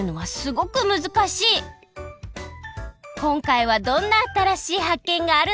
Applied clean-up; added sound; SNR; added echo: none; none; none; none.